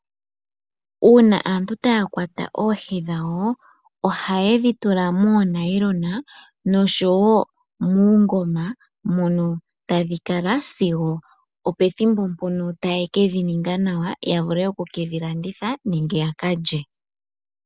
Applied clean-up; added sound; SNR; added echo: none; none; none; none.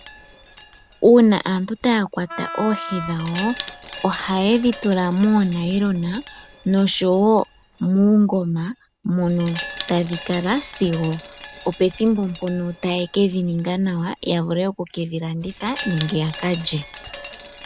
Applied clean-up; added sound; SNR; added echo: none; Wind chime + Wind instrument, woodwind instrument; 16 dB; none.